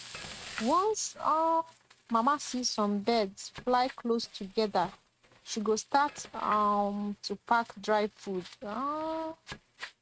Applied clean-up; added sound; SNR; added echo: neural mask model RNNoise.